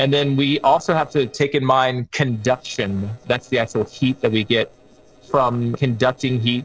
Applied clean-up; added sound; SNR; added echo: neural separator model SepFormer DNS4.